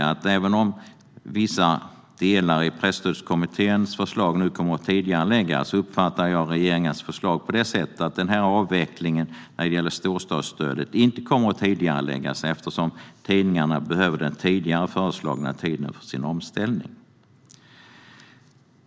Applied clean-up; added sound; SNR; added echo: none; none; none; none.